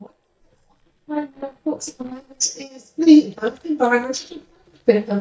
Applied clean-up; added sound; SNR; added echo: neural mask model DeepFilterNet 3.